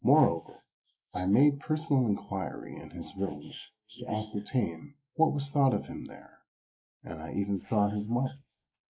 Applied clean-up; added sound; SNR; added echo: neural mask model Resemble Enhance denoiser.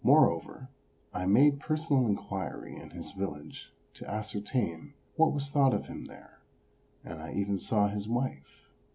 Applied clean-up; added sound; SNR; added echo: none; none; none; none.